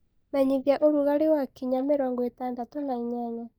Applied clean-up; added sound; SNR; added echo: neural mask model DeepFilterNet 3.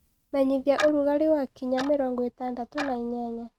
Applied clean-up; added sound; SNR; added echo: neural mask model RNNoise.